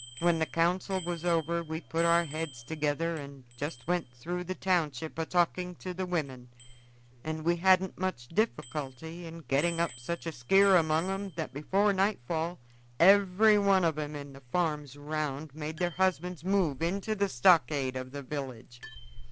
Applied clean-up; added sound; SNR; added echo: none; Bicycle bell; 19 dB; none.